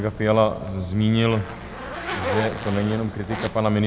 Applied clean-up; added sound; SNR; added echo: none; Zipper (clothing); 9 dB; none.